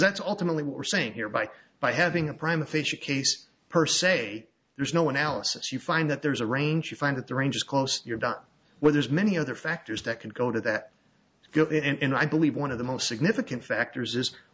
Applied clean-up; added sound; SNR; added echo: none; none; none; none.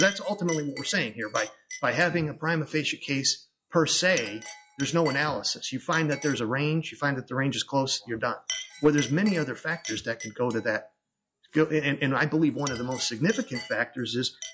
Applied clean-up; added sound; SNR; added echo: classical method log-MMSE.